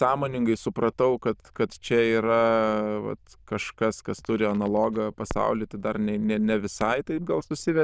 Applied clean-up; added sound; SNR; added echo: neural diffusion model UNIVERSE++.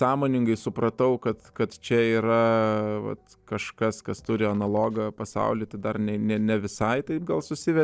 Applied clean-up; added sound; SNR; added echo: neural separator model SepFormer DNS4.